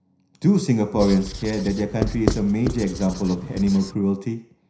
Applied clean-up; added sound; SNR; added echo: none; Writing; 7 dB; reverberation time 0.5 s.